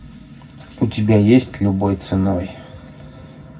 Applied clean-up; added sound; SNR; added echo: none; none; none; reverberation time 0.4 s.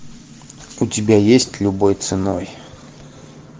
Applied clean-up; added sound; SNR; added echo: none; none; none; none.